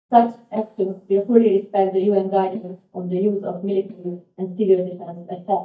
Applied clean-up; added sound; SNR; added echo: neural mask model DeepFilterNet 3.